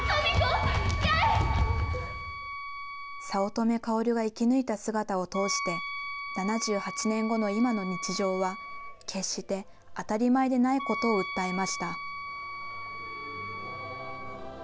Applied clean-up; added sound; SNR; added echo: none; Wind instrument, woodwind instrument; 9 dB; none.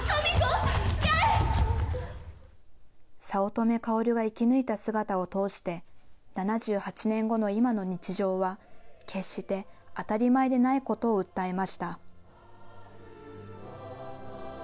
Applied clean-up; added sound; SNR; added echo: none; none; none; none.